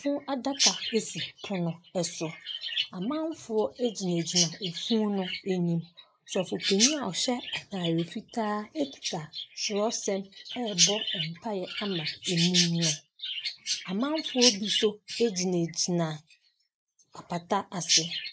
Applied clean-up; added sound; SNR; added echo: neural mask model Resemble Enhance denoiser.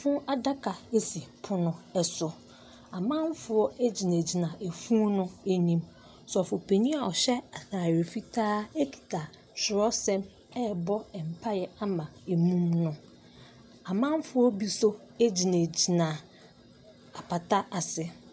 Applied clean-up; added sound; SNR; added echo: none; none; none; none.